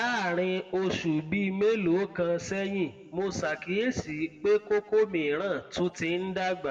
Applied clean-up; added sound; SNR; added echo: none; none; none; reverberation time 1.1 s.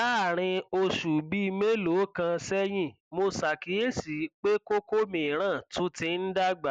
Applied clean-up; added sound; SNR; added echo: none; none; none; none.